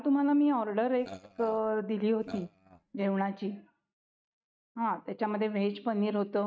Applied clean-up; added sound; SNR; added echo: neural mask model RNNoise.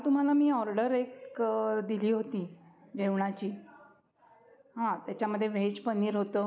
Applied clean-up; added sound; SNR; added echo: none; none; none; none.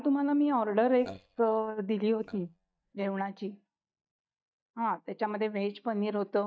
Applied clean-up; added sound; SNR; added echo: neural mask model DeepFilterNet 3.